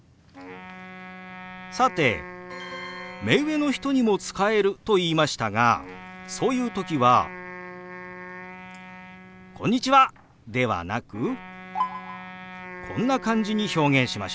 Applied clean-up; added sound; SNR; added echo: none; Wind instrument, woodwind instrument; 16 dB; none.